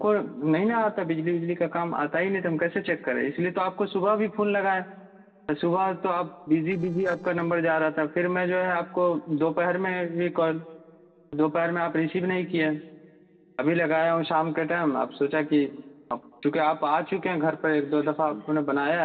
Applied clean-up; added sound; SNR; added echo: neural separator model SepFormer DNS4.